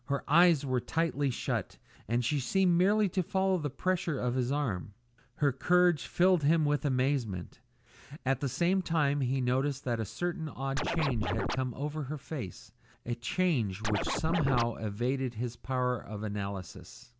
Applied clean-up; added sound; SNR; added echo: none; Scratching (performance technique); 1 dB; none.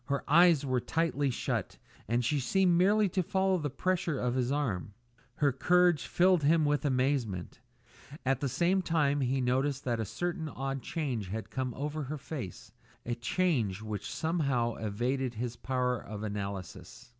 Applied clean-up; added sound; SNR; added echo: none; none; none; none.